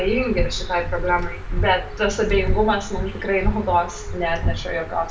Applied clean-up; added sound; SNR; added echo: none; Bird; 13 dB; reverberation time 0.2 s.